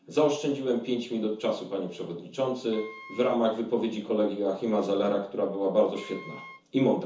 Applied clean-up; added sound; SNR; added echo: none; Wind instrument, woodwind instrument; 20 dB; reverberation time 0.9 s.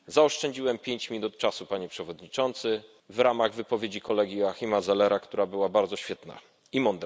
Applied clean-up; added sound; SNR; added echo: none; none; none; none.